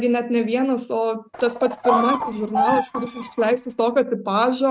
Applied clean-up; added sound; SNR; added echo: neural mask model RNNoise.